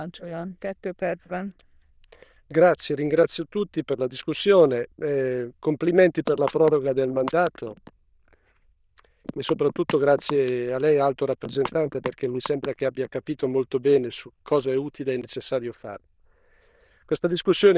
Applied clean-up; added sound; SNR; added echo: neural diffusion model UNIVERSE++.